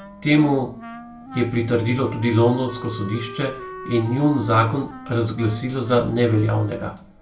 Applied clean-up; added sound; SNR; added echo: none; Wind instrument, woodwind instrument; 15 dB; reverberation time 0.3 s.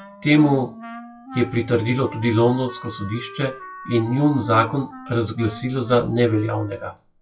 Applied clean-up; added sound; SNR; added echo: classical method WPE with log-MMSE.